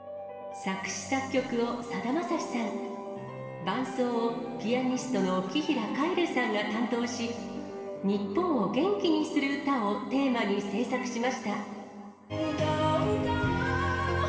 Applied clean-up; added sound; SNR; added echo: none; none; none; reverberation time 2.2 s.